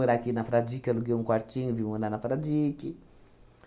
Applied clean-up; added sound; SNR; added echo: none; none; none; none.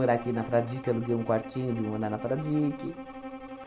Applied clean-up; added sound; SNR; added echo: none; Bowed string instrument; 12 dB; none.